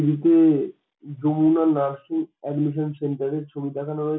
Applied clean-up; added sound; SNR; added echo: none; none; none; none.